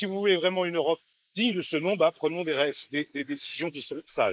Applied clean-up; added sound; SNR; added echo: neural mask model Resemble Enhance denoiser.